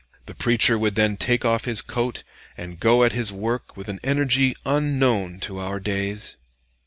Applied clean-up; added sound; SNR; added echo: none; none; none; none.